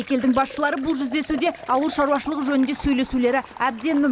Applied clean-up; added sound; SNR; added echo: none; Liquid; 18 dB; none.